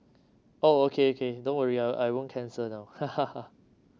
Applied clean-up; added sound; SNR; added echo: none; none; none; none.